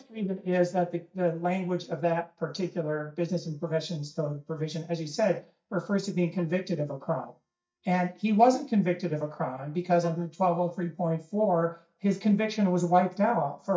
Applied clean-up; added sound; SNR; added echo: neural mask model DeepFilterNet 3.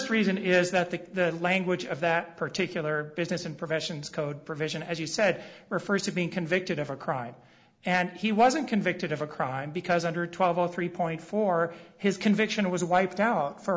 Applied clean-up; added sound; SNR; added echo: none; none; none; none.